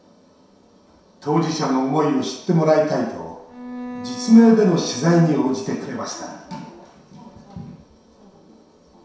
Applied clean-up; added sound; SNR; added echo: none; Bowed string instrument; 12 dB; reverberation time 0.7 s.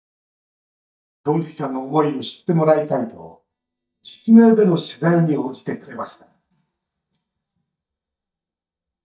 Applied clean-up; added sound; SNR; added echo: neural mask model DeepFilterNet 3.